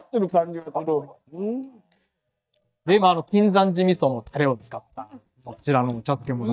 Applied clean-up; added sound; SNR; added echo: neural mask model DeepFilterNet 3.